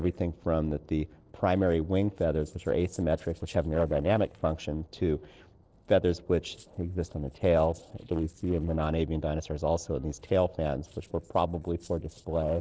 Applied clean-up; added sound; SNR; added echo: neural separator model SepFormer DNS4.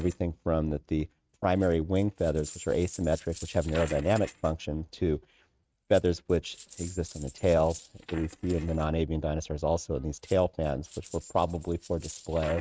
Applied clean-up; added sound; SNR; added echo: neural mask model RNNoise.